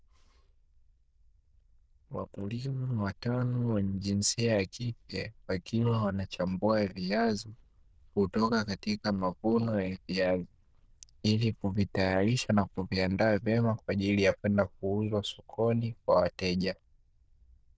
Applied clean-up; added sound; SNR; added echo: neural diffusion model UNIVERSE++.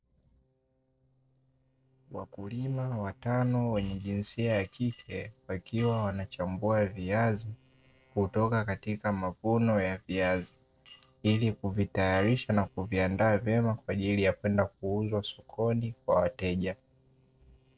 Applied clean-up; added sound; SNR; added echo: neural separator model SepFormer DNS4.